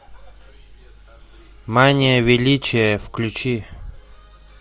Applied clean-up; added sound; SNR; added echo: none; none; none; none.